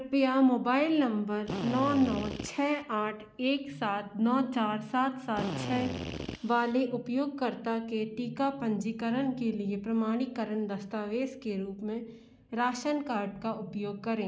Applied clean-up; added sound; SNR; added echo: none; Drill; 7 dB; none.